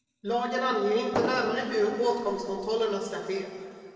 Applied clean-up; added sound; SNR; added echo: none; Fireworks; 10 dB; reverberation time 2.3 s.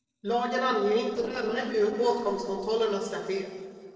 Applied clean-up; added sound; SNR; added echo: neural separator model SepFormer DNS4.